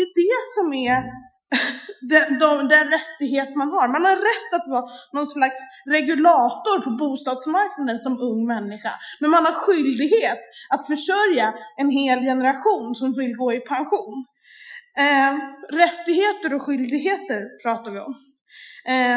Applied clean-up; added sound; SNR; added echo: classical method Wiener filter.